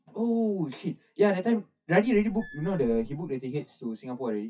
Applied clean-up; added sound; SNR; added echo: classical method WPE with log-MMSE.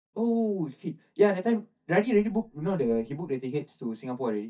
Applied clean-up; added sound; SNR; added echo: neural mask model DeepFilterNet 3.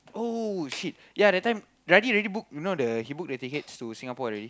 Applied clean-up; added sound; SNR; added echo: none; none; none; none.